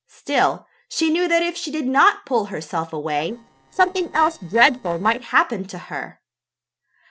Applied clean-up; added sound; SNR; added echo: neural separator model SepFormer DNS4.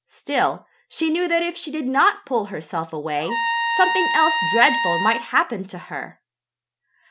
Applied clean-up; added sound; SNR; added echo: none; Trumpet; 0 dB; none.